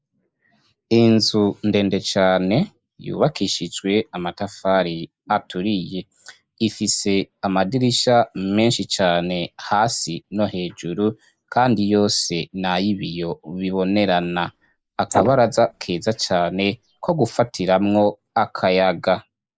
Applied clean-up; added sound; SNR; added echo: neural mask model Resemble Enhance denoiser.